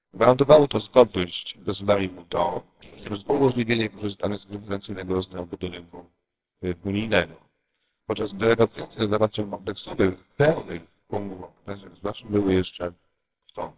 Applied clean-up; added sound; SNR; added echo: neural separator model SepFormer WHAMR!.